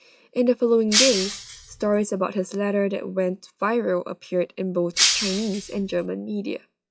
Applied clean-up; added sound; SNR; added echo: classical method log-MMSE.